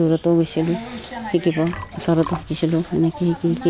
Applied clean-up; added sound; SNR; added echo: none; Liquid; 18 dB; none.